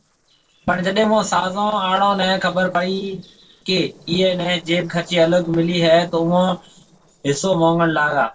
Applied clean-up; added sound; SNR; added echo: neural separator model SepFormer DNS4.